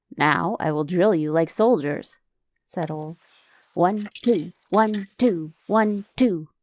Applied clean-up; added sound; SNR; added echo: neural mask model Resemble Enhance denoiser.